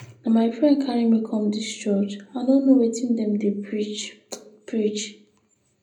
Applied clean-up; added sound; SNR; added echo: none; none; none; reverberation time 0.5 s.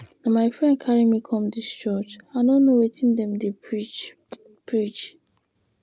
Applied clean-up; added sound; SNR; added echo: none; none; none; none.